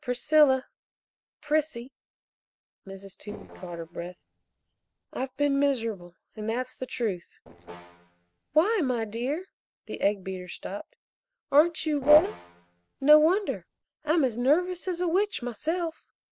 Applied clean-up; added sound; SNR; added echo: neural separator model SepFormer DNS4.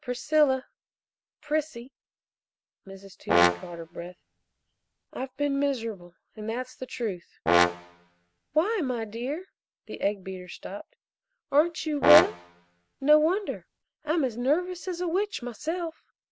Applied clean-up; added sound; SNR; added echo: none; Brass instrument; 0 dB; none.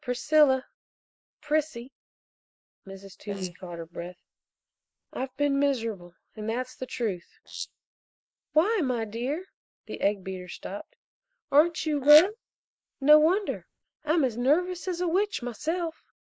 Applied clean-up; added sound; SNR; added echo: neural mask model Resemble Enhance denoiser.